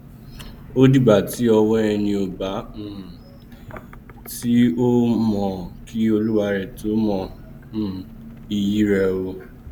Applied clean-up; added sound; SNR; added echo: none; Engine; 19 dB; none.